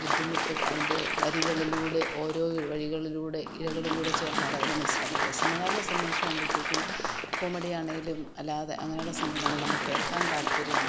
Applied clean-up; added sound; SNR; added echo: none; Applause; -2 dB; none.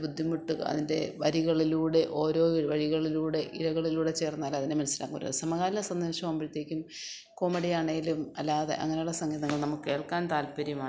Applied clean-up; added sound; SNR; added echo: none; none; none; none.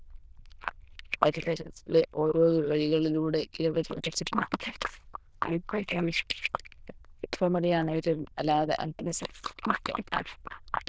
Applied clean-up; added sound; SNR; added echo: neural diffusion model UNIVERSE++.